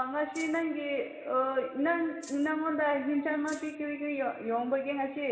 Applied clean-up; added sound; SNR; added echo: none; Rattle (instrument); 19 dB; reverberation time 2.0 s.